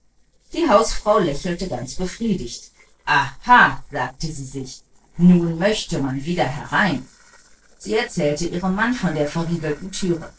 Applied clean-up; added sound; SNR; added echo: neural separator model SepFormer DNS4.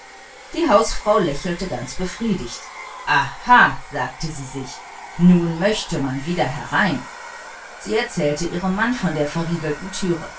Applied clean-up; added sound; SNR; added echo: none; Domestic sounds, home sounds; 17 dB; reverberation time 0.2 s.